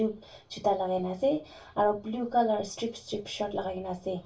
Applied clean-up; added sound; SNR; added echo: none; none; none; reverberation time 0.2 s.